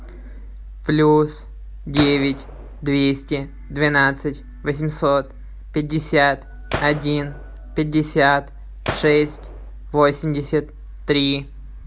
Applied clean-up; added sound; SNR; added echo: none; Gunshot, gunfire; 12 dB; none.